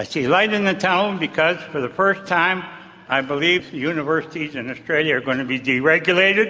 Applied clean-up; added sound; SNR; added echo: none; none; none; none.